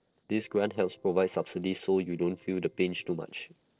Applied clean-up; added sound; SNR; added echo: neural separator model SepFormer DNS4.